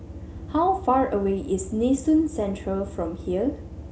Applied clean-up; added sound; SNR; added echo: none; none; none; none.